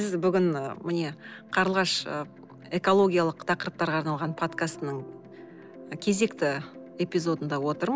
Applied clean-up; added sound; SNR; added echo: none; none; none; none.